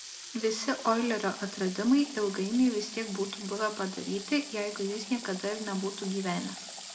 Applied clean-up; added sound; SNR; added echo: none; Water tap, faucet / Water; 12 dB; reverberation time 0.4 s.